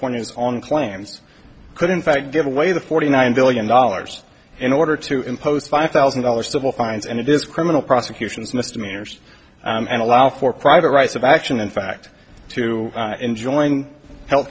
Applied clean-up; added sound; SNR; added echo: none; none; none; none.